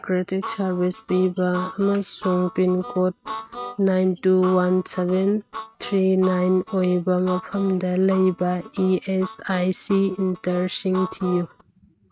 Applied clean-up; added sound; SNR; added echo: neural mask model RNNoise.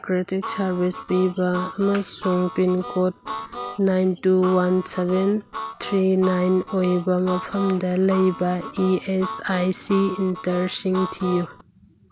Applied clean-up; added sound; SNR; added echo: none; Harmonica; 12 dB; none.